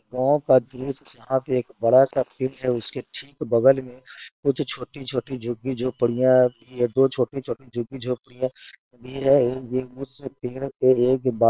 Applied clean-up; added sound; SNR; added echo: neural separator model SepFormer WHAM!.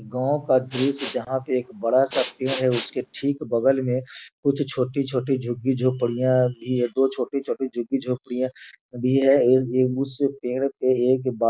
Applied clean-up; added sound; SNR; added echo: none; Respiratory sounds; 14 dB; none.